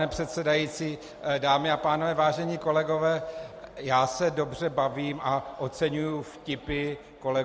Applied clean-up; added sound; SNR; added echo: none; none; none; none.